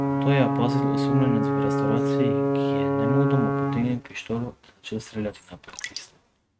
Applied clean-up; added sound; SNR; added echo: neural mask model RNNoise.